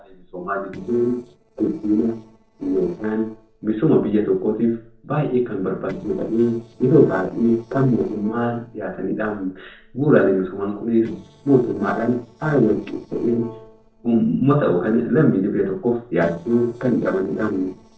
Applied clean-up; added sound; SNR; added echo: neural separator model SepFormer DNS4.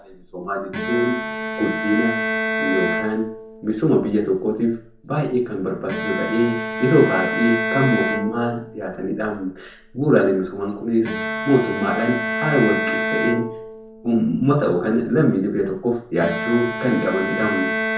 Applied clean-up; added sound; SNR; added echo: none; Bowed string instrument; 5 dB; reverberation time 0.6 s.